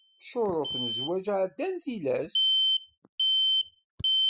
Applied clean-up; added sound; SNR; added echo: classical method spectral subtraction.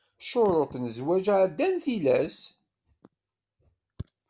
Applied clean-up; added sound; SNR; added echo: none; none; none; none.